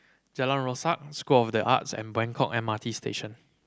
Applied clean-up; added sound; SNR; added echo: none; none; none; none.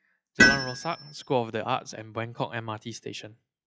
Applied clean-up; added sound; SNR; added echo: classical method log-MMSE.